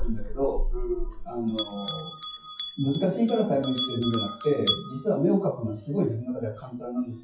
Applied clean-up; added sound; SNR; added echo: classical method WPE with log-MMSE.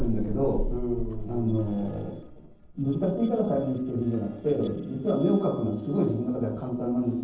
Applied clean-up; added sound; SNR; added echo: neural separator model SepFormer DNS4.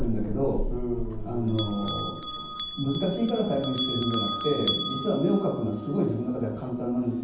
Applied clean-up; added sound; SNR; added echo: none; Bell; 5 dB; reverberation time 0.9 s.